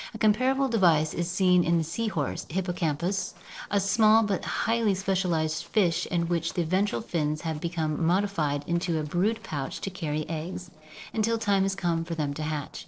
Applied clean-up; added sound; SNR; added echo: neural separator model SepFormer DNS4.